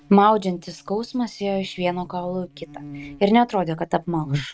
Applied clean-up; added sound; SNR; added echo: neural mask model RNNoise.